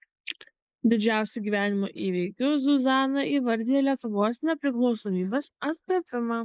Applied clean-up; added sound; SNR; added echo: neural mask model Resemble Enhance denoiser.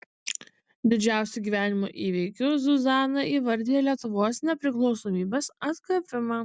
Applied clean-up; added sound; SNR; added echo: none; none; none; none.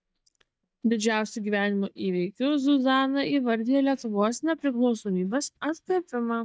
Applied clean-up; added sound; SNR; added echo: neural mask model DeepFilterNet 3.